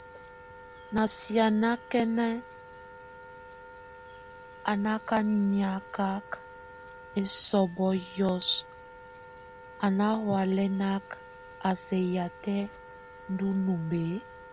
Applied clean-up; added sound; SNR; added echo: none; Wind instrument, woodwind instrument + Chirp, tweet; 15 dB; none.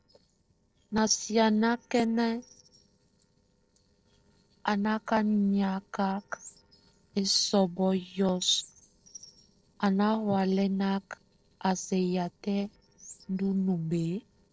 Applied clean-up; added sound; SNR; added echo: neural separator model SepFormer DNS4.